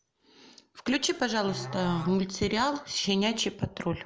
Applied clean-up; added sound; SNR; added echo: none; Musical instrument; 14 dB; none.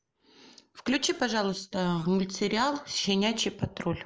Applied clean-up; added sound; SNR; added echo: neural mask model Resemble Enhance denoiser.